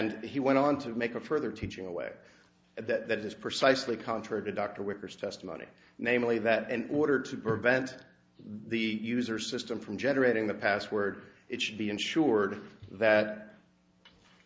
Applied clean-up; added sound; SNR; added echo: none; none; none; none.